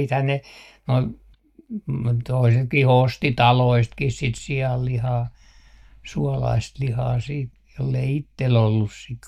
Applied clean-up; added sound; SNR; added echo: neural mask model DeepFilterNet 3.